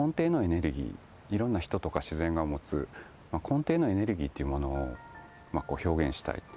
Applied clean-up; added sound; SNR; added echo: none; none; none; none.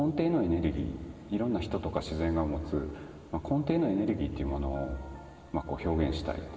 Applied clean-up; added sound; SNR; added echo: none; none; none; reverberation time 2.8 s.